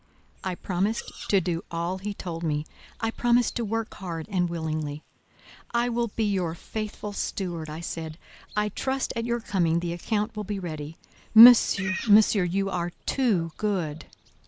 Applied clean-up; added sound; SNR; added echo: neural mask model Resemble Enhance denoiser.